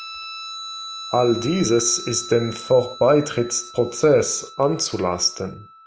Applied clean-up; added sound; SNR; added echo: none; Guitar; 15 dB; none.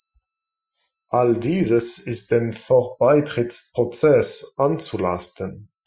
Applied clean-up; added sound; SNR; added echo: classical method Wiener filter.